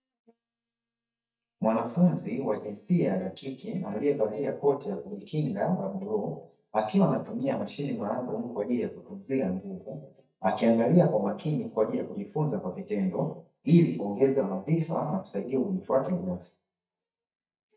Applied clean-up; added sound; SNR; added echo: neural mask model DeepFilterNet 3.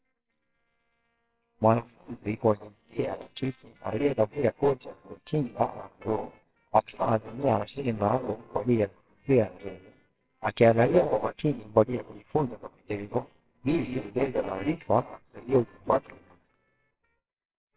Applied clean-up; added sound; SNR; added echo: neural separator model SepFormer WHAMR!.